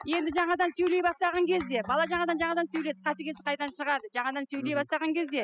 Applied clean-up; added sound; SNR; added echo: classical method spectral subtraction.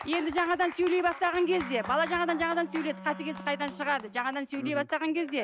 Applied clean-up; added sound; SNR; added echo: none; Wind instrument, woodwind instrument; 17 dB; none.